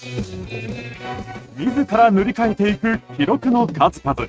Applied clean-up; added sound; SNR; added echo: neural mask model RNNoise.